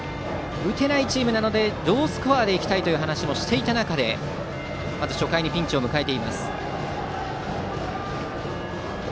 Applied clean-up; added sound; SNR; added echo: none; Tick-tock / Bell; 13 dB; none.